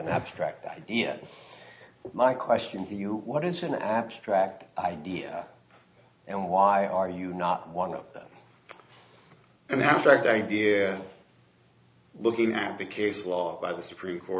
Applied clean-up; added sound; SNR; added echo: none; none; none; none.